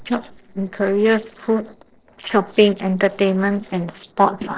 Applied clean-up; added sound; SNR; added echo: neural separator model SepFormer DNS4.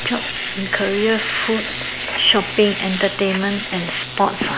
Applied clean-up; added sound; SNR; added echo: none; Domestic sounds, home sounds; 9 dB; none.